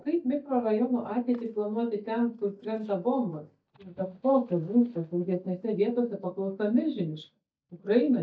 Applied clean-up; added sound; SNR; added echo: neural mask model DeepFilterNet 3.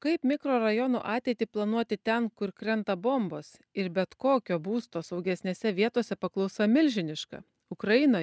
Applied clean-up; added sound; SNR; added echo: none; none; none; none.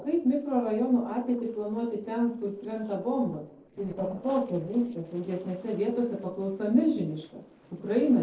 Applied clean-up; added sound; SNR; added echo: neural separator model SepFormer DNS4.